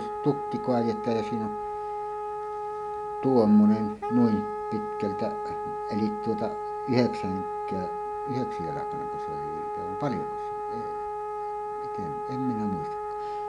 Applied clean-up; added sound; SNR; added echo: none; Wind instrument, woodwind instrument; 3 dB; none.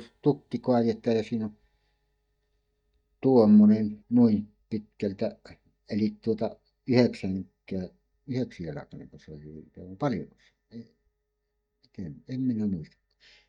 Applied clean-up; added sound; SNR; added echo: neural mask model DeepFilterNet 3.